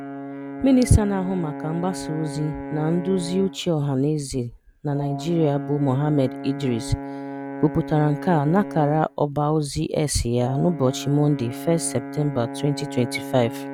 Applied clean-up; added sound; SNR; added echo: none; Brass instrument; 11 dB; none.